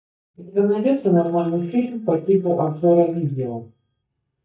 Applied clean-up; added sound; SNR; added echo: neural mask model DeepFilterNet 3.